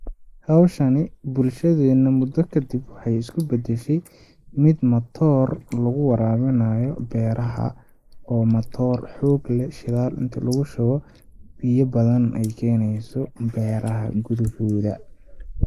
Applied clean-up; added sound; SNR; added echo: neural mask model Resemble Enhance denoiser.